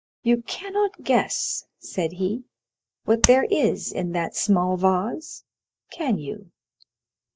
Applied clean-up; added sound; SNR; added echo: neural mask model DeepFilterNet 3.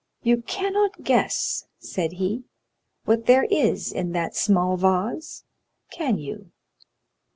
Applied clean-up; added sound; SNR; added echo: none; none; none; none.